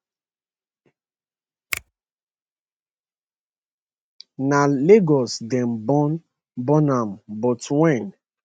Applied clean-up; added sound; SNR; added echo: neural mask model RNNoise.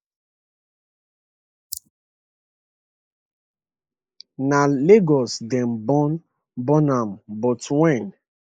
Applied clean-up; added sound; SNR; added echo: neural mask model Resemble Enhance denoiser.